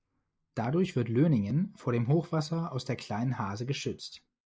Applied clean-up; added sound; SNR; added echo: neural mask model Resemble Enhance denoiser.